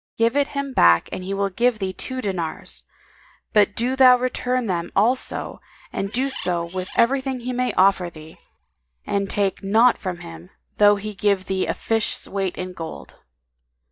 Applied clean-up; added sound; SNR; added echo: neural mask model DeepFilterNet 3.